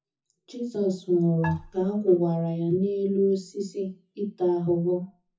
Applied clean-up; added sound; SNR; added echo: classical method WPE with log-MMSE.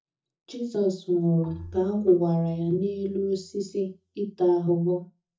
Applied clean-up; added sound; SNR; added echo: neural mask model DeepFilterNet 3.